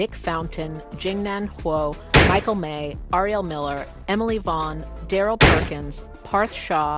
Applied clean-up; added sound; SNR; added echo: none; Gunshot, gunfire; -1 dB; none.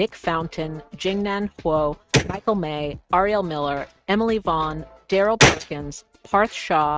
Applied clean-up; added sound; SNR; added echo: neural mask model RNNoise.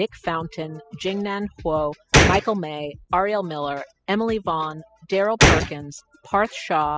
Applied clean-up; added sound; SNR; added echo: classical method spectral subtraction.